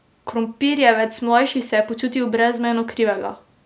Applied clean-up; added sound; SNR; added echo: none; none; none; none.